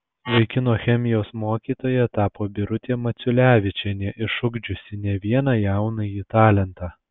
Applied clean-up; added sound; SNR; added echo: none; none; none; none.